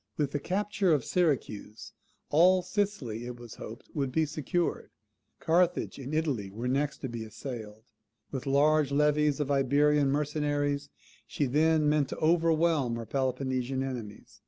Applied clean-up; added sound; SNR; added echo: none; none; none; none.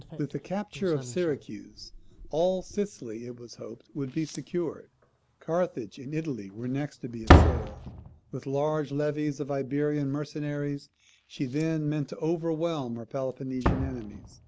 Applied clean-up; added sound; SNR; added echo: none; Slam; 0 dB; none.